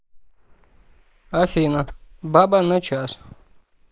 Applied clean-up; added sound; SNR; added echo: neural mask model Resemble Enhance denoiser.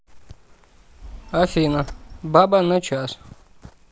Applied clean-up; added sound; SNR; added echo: none; Telephone; 14 dB; none.